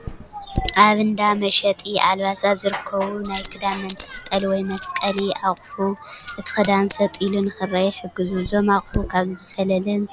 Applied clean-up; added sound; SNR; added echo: none; Coin (dropping); 15 dB; none.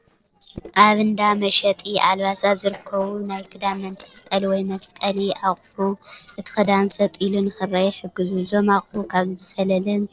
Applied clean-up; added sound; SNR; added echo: neural separator model SepFormer DNS4.